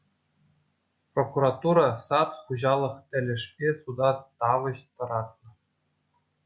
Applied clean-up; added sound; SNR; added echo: none; none; none; none.